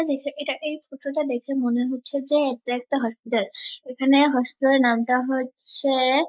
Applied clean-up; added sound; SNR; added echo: neural mask model Resemble Enhance denoiser.